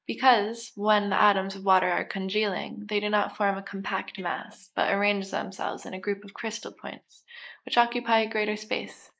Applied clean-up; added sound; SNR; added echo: neural mask model Resemble Enhance denoiser.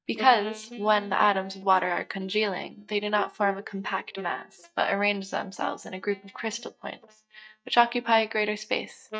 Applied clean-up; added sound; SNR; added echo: neural mask model DeepFilterNet 3.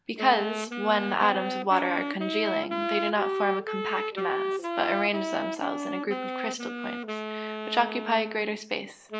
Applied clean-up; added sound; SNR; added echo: none; Wind instrument, woodwind instrument; 3 dB; none.